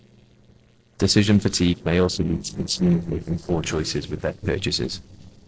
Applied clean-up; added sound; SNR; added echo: neural separator model SepFormer DNS4.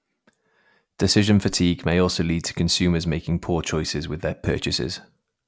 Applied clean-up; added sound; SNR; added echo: none; none; none; none.